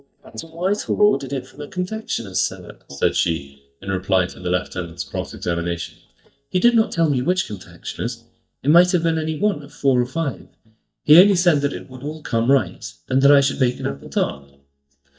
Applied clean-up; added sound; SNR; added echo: neural mask model DeepFilterNet 3.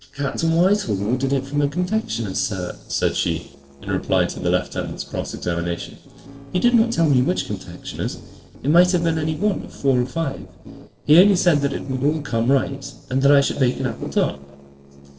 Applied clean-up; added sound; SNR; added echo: neural separator model SepFormer DNS4.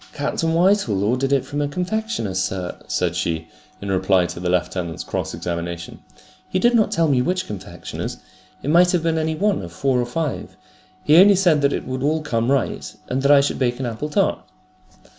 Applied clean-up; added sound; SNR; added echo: none; none; none; none.